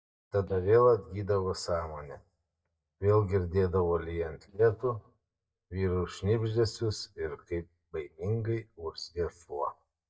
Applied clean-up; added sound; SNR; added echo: neural mask model DeepFilterNet 3.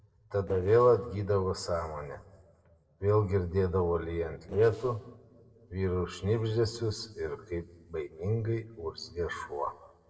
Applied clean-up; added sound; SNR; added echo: neural separator model SepFormer DNS4.